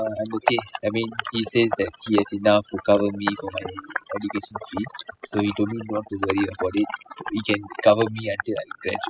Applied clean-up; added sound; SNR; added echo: classical method spectral subtraction.